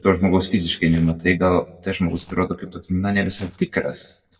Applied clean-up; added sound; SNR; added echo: neural mask model DeepFilterNet 3.